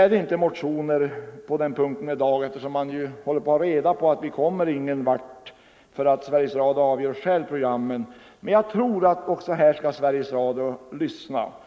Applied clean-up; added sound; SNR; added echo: none; none; none; none.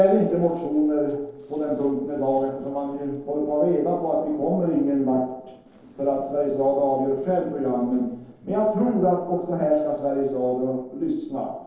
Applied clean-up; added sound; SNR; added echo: neural separator model SepFormer DNS4.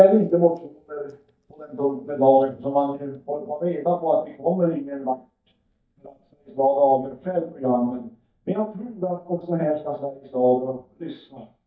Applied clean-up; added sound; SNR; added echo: neural mask model DeepFilterNet 3.